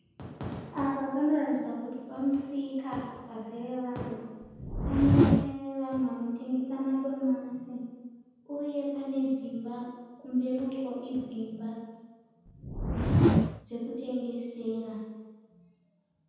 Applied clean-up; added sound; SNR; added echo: none; Whoosh, swoosh, swish; -4 dB; reverberation time 1.2 s.